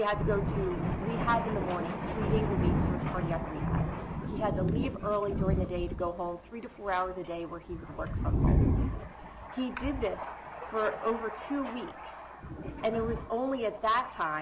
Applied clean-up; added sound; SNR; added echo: none; Thunder; -1 dB; none.